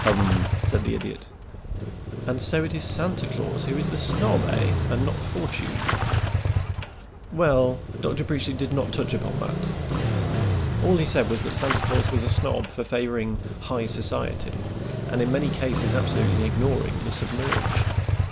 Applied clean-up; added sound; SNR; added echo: none; Engine starting / Motorcycle; -2 dB; none.